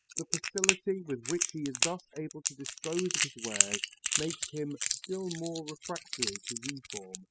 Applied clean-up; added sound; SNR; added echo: classical method spectral subtraction.